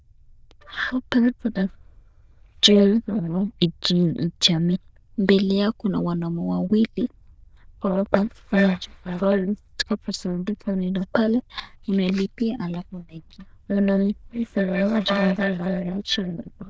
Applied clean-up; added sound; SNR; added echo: neural diffusion model UNIVERSE++.